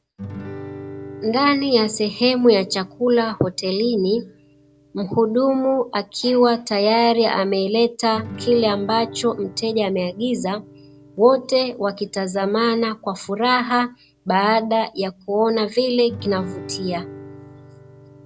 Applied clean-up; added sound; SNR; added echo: none; Guitar; 18 dB; none.